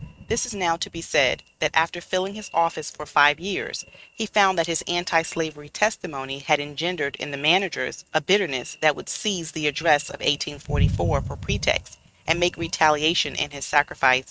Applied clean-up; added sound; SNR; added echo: neural mask model RNNoise.